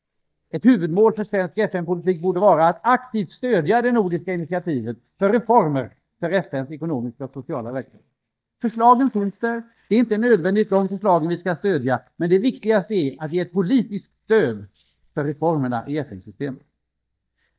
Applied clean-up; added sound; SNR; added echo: neural mask model DeepFilterNet 3.